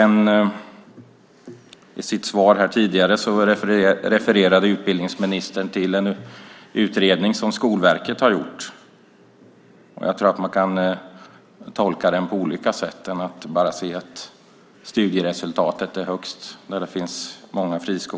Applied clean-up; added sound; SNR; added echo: none; none; none; none.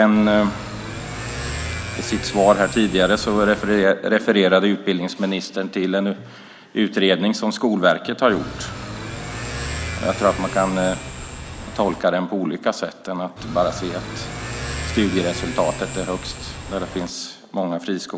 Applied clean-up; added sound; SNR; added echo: none; Motorcycle / Accelerating, revving, vroom; 9 dB; none.